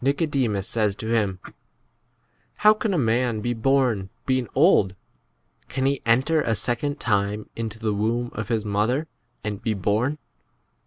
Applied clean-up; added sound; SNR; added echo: none; none; none; none.